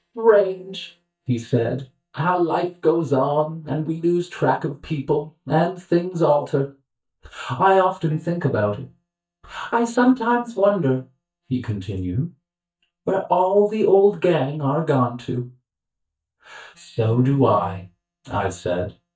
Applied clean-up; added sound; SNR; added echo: neural mask model DeepFilterNet 3.